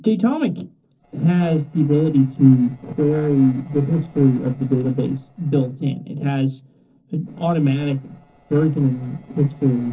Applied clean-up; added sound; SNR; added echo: neural separator model SepFormer DNS4.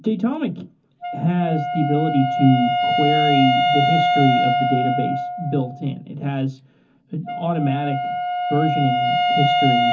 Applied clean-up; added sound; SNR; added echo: none; Wind instrument, woodwind instrument; -1 dB; reverberation time 0.3 s.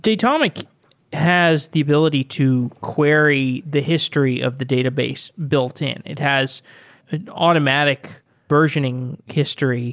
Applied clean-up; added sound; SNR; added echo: none; none; none; none.